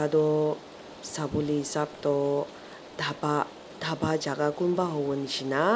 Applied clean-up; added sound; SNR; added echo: none; Rain; 19 dB; none.